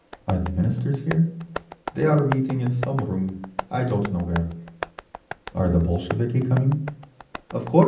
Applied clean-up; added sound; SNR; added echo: none; Tap; 13 dB; reverberation time 0.6 s.